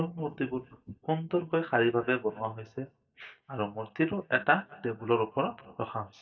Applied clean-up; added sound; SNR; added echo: neural mask model DeepFilterNet 3.